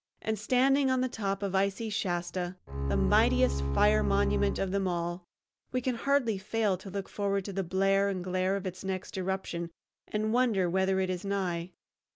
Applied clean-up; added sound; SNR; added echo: none; Bowed string instrument; 2 dB; none.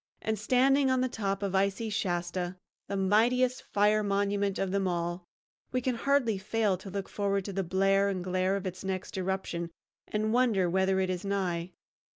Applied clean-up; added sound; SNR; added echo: neural mask model Resemble Enhance denoiser.